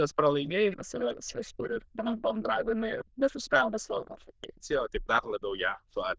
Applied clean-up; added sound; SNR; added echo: neural diffusion model UNIVERSE++.